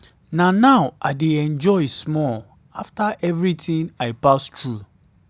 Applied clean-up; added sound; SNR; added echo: none; none; none; none.